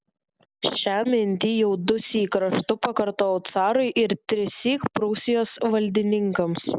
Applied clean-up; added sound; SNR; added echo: none; none; none; none.